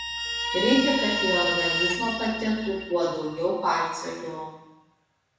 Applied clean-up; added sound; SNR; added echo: none; Guitar; 4 dB; reverberation time 1.0 s.